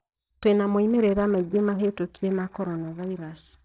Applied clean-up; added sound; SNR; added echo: neural separator model SepFormer DNS4.